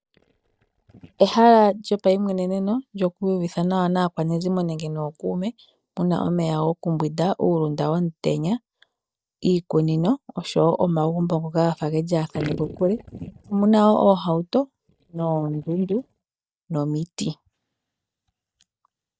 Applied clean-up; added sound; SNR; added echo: neural mask model DeepFilterNet 3.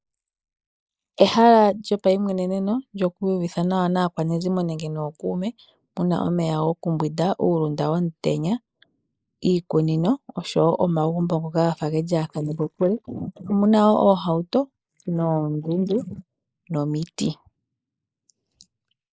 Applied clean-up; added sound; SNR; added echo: neural mask model Resemble Enhance denoiser.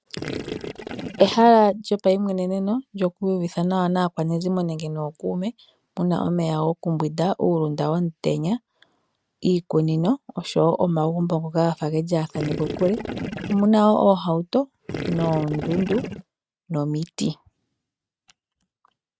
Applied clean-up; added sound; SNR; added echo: neural mask model RNNoise.